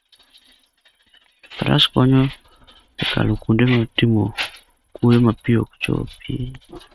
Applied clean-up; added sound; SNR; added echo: neural mask model RNNoise.